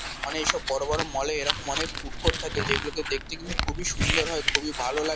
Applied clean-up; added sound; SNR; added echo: none; Crumpling, crinkling; -1 dB; none.